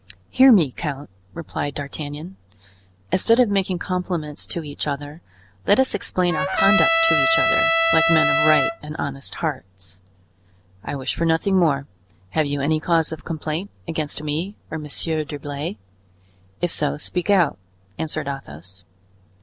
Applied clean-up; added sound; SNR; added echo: none; Trumpet; -3 dB; none.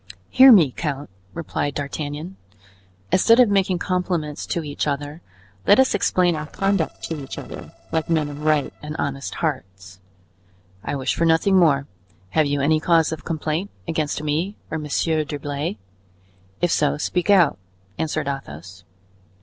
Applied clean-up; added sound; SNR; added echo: neural separator model SepFormer DNS4.